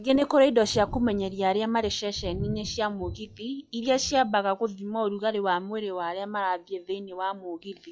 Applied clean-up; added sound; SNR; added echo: classical method log-MMSE.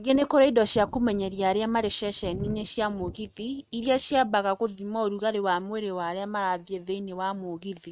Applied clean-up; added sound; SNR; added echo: neural mask model RNNoise.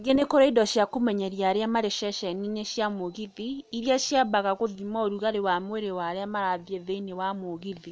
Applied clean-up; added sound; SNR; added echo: none; none; none; none.